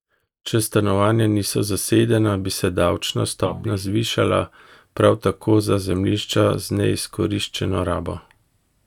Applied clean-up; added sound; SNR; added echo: neural mask model DeepFilterNet 3.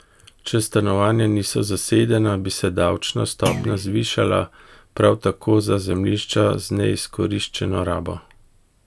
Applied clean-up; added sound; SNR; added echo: none; Thump, thud; 5 dB; none.